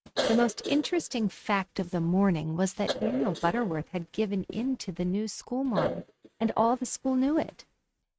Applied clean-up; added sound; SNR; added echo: neural mask model RNNoise.